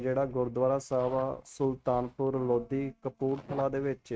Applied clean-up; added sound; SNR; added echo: neural mask model RNNoise.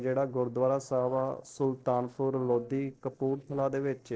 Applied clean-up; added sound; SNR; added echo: neural separator model SepFormer DNS4.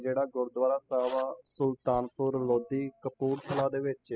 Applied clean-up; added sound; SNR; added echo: classical method spectral subtraction.